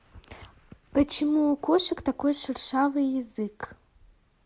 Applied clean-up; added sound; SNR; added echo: none; none; none; none.